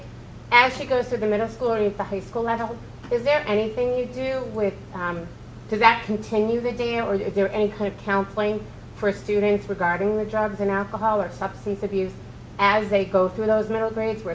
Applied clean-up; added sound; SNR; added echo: none; none; none; none.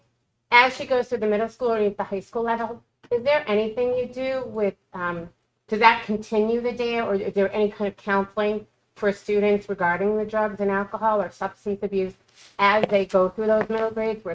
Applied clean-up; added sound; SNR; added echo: neural mask model RNNoise.